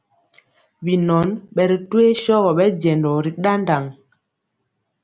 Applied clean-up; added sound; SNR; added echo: none; none; none; none.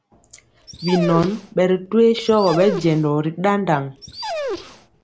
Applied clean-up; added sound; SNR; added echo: none; Dog; 11 dB; none.